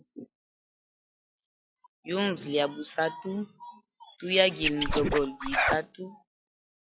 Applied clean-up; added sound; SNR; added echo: classical method log-MMSE.